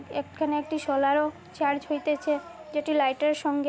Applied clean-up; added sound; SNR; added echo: none; none; none; none.